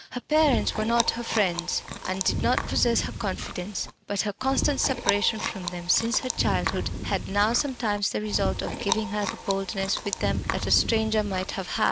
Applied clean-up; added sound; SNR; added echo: none; Chewing, mastication; 5 dB; none.